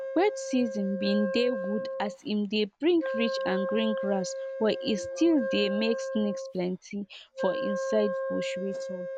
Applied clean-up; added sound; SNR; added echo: none; Wind instrument, woodwind instrument; 4 dB; none.